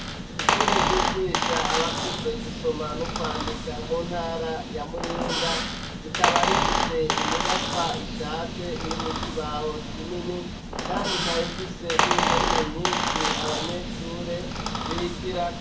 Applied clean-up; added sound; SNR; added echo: none; Squeak; -4 dB; reverberation time 0.2 s.